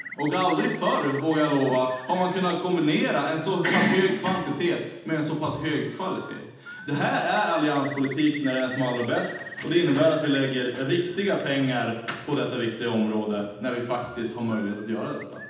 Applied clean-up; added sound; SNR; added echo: none; Bird; 18 dB; reverberation time 0.8 s.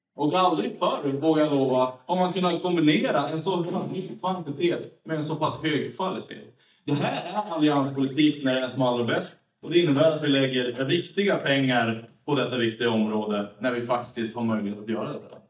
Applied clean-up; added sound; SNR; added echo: neural mask model DeepFilterNet 3.